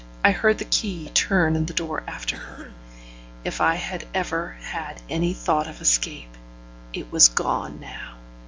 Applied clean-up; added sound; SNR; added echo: none; Cough; 20 dB; none.